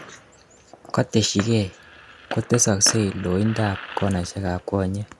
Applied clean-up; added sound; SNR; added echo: none; Fireworks; 15 dB; none.